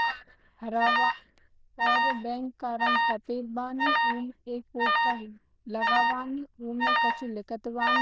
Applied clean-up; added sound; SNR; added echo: neural diffusion model UNIVERSE++.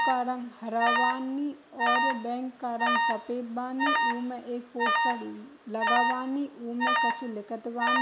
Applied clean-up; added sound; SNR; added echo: none; Alarm; -3 dB; none.